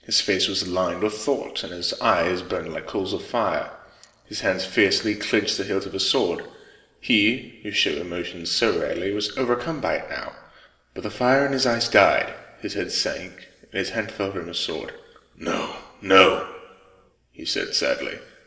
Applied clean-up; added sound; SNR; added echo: none; none; none; reverberation time 1.1 s.